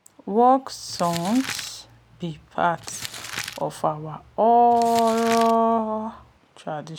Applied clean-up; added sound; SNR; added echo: none; Crumpling, crinkling; 15 dB; none.